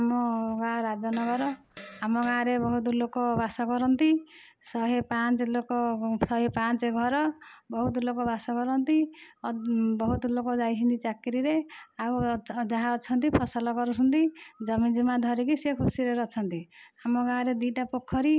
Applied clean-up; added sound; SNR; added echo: none; Fart; 18 dB; none.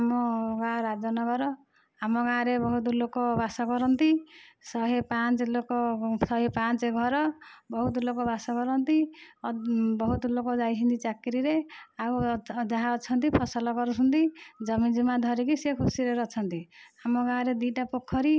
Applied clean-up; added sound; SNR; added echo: none; none; none; none.